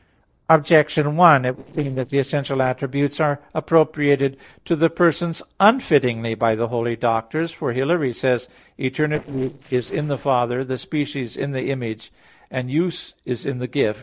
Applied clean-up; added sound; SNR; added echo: neural separator model SepFormer DNS4.